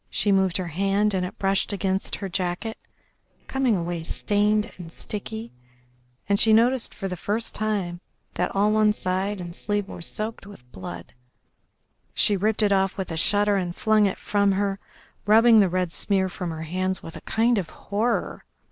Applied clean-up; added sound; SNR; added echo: neural separator model SepFormer DNS4.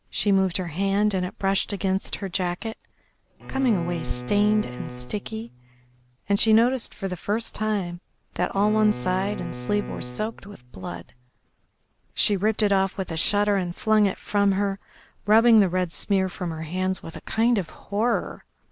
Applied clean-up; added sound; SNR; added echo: none; Bowed string instrument; 12 dB; none.